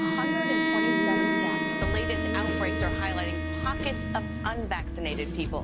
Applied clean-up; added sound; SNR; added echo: none; Bowed string instrument; 1 dB; none.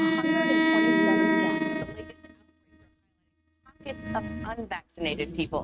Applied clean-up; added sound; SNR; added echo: neural mask model RNNoise.